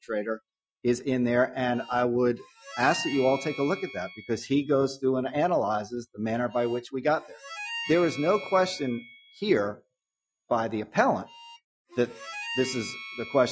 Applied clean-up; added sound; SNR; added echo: classical method Wiener filter.